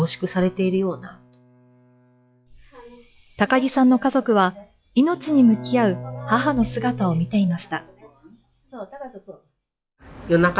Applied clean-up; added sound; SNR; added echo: classical method log-MMSE.